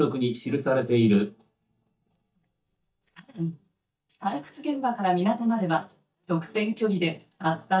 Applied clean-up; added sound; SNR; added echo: neural mask model DeepFilterNet 3.